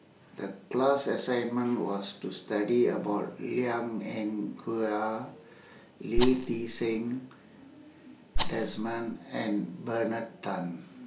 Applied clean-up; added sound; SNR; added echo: none; Rattle; -2 dB; none.